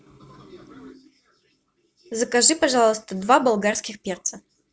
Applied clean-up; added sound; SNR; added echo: none; none; none; none.